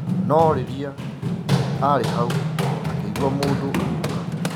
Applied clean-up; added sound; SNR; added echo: none; Run; -1 dB; none.